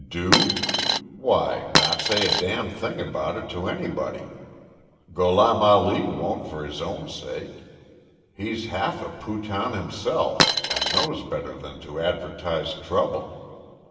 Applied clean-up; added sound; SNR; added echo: none; Coin (dropping); -5 dB; reverberation time 2.0 s.